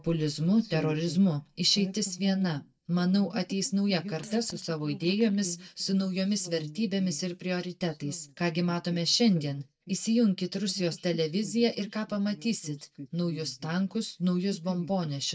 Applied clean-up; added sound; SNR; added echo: neural mask model DeepFilterNet 3.